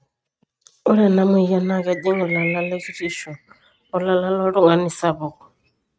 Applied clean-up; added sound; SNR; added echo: neural mask model RNNoise.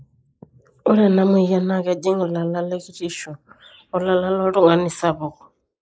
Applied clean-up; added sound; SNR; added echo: neural mask model Resemble Enhance denoiser.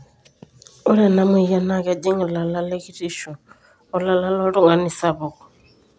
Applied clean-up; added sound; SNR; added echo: none; none; none; none.